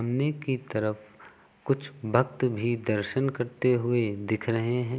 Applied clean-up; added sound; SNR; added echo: none; none; none; none.